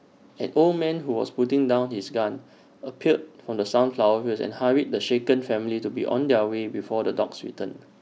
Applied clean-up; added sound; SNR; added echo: none; none; none; none.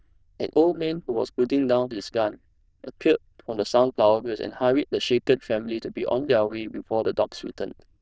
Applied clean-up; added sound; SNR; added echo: neural diffusion model UNIVERSE++.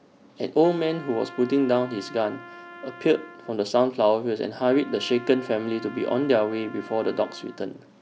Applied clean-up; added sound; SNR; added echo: none; Trumpet; 19 dB; none.